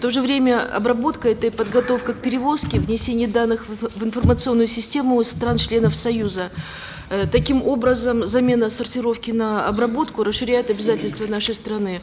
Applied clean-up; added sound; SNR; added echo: none; none; none; none.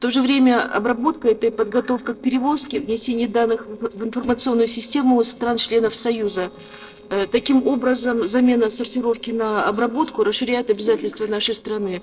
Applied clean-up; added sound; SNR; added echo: neural separator model SepFormer DNS4.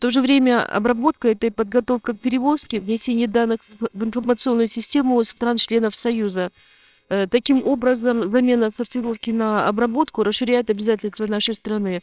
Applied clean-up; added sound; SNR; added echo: neural separator model SepFormer WHAMR!.